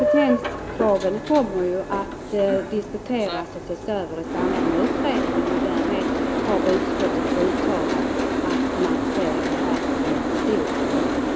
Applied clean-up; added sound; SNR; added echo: none; Boat, Water vehicle; -2 dB; none.